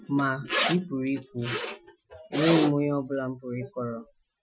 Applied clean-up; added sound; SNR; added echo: classical method Wiener filter.